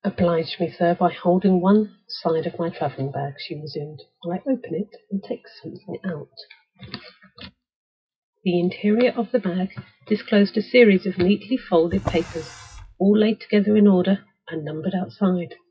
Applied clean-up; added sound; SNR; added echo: classical method WPE with log-MMSE.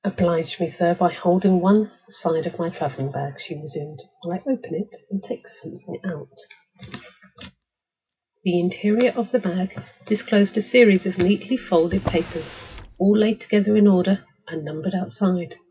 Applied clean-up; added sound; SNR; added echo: none; Drawer open or close; 12 dB; reverberation time 0.4 s.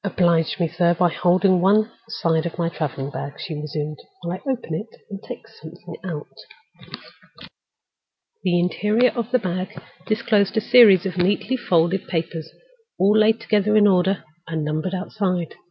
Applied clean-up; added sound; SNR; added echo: none; none; none; none.